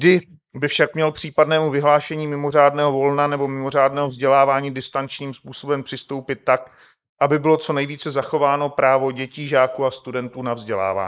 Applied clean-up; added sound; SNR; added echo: neural mask model Resemble Enhance denoiser.